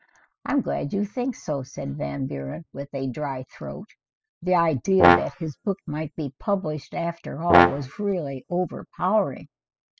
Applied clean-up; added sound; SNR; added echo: classical method spectral subtraction.